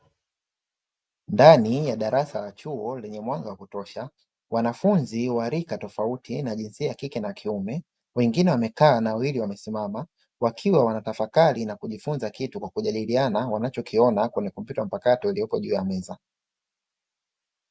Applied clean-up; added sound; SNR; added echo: none; none; none; none.